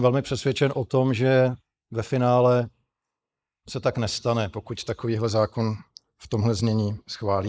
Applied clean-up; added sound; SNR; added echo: neural mask model Resemble Enhance denoiser.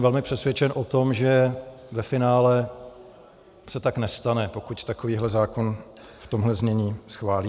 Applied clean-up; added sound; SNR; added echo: none; none; none; none.